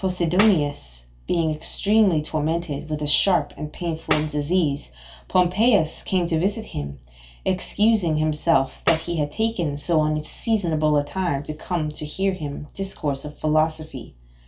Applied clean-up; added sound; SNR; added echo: none; Tambourine; 3 dB; reverberation time 0.2 s.